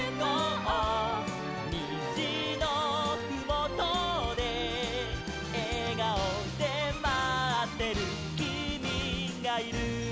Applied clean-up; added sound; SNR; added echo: none; none; none; none.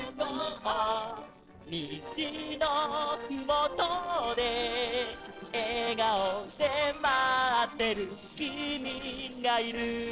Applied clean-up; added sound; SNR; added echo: neural separator model SepFormer DNS4.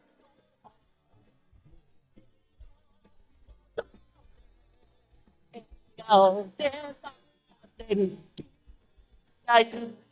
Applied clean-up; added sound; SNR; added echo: neural mask model DeepFilterNet 3.